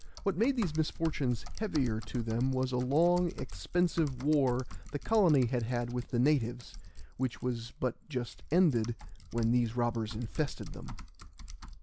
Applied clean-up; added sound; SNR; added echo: none; Typing; 11 dB; none.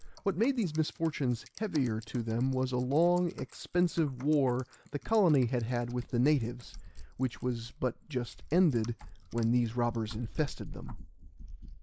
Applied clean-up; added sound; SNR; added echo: neural mask model Resemble Enhance denoiser.